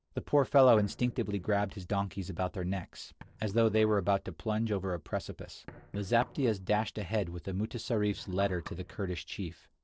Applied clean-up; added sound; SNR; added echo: neural separator model SepFormer DNS4.